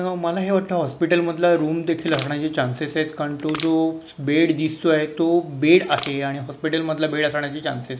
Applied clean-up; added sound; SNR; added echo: none; Crushing; 14 dB; none.